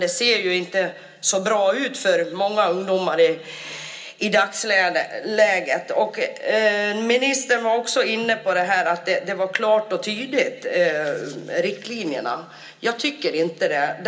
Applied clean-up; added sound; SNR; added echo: none; none; none; reverberation time 0.2 s.